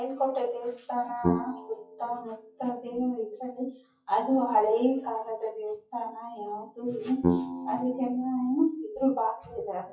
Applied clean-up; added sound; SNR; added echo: classical method WPE with log-MMSE.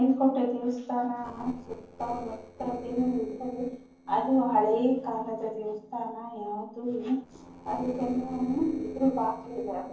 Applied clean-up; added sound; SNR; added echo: neural separator model SepFormer DNS4.